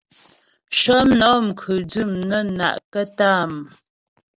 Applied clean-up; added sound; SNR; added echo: none; none; none; none.